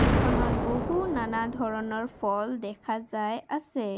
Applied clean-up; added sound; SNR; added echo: none; Explosion; 0 dB; none.